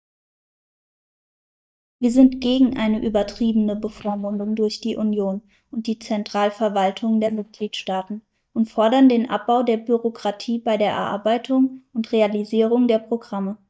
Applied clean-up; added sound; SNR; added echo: neural mask model DeepFilterNet 3.